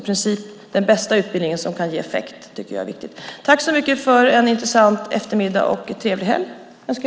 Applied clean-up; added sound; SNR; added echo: none; none; none; none.